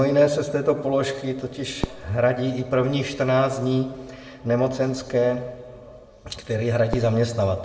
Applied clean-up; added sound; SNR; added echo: none; Fireworks; 17 dB; reverberation time 0.6 s.